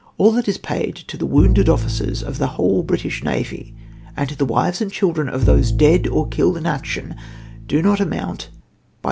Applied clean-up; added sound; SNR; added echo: none; Bowed string instrument; 3 dB; none.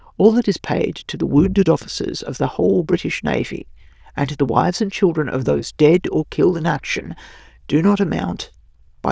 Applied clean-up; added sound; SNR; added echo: neural diffusion model UNIVERSE++.